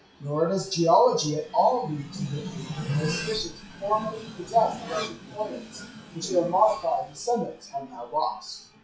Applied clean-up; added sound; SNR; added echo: classical method WPE with log-MMSE.